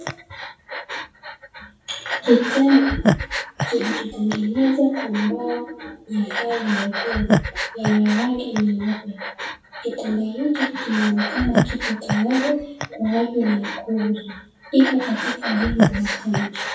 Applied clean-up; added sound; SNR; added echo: none; Breathing; 4 dB; reverberation time 0.6 s.